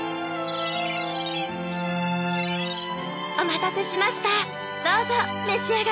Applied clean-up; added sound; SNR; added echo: none; none; none; none.